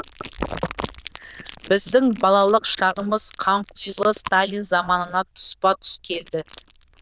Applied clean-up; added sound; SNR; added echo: neural diffusion model UNIVERSE++.